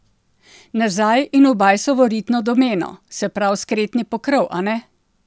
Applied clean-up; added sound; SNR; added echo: none; none; none; none.